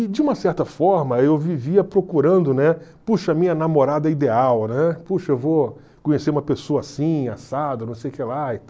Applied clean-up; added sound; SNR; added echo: none; none; none; none.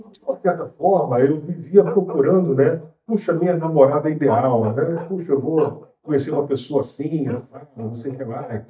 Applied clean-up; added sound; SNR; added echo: neural mask model DeepFilterNet 3.